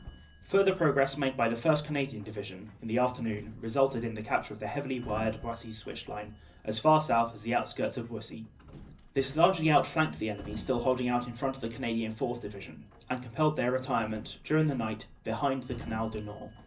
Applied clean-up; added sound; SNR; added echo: none; Sliding door; 19 dB; reverberation time 0.4 s.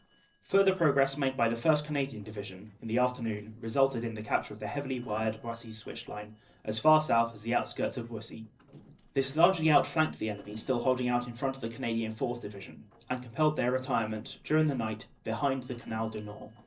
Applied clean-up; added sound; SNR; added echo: neural separator model SepFormer DNS4.